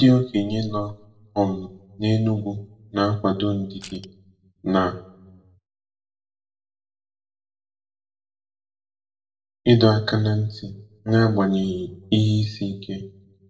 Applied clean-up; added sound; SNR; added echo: neural separator model SepFormer DNS4.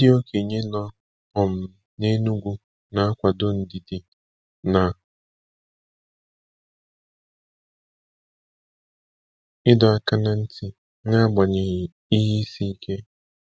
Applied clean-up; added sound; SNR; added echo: none; none; none; none.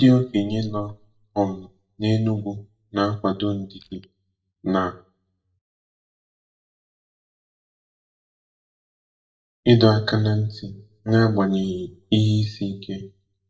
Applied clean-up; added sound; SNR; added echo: neural mask model DeepFilterNet 3.